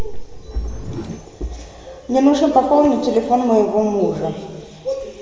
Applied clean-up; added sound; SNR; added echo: none; Whoosh, swoosh, swish; 18 dB; reverberation time 1.4 s.